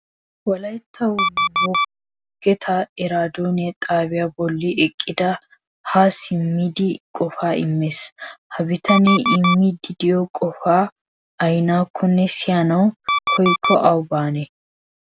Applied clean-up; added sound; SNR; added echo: none; Alarm; 2 dB; none.